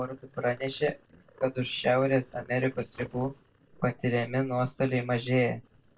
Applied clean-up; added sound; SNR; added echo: neural separator model SepFormer DNS4.